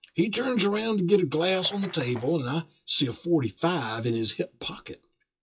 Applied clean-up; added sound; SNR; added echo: classical method WPE with log-MMSE.